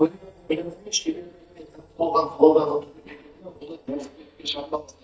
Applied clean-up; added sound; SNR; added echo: neural mask model DeepFilterNet 3.